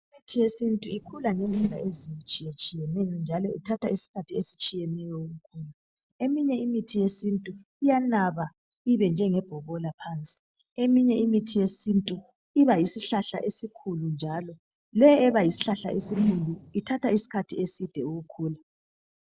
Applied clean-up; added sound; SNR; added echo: neural separator model SepFormer DNS4.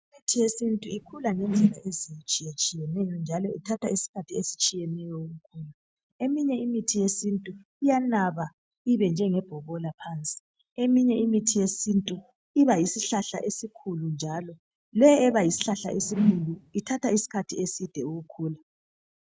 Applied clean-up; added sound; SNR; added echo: neural mask model RNNoise.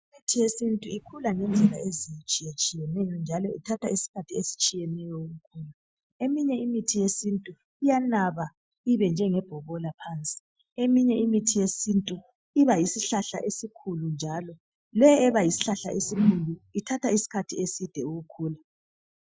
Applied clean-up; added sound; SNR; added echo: classical method Wiener filter.